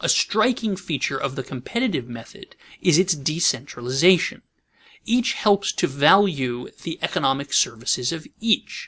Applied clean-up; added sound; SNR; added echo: none; none; none; none.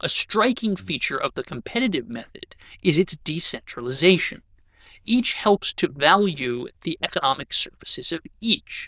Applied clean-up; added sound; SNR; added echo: neural diffusion model UNIVERSE++.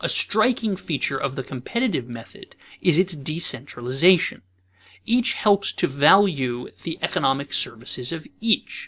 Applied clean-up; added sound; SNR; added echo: neural separator model SepFormer DNS4.